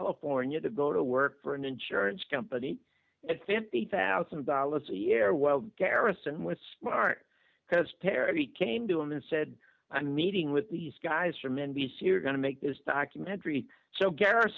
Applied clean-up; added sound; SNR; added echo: none; none; none; none.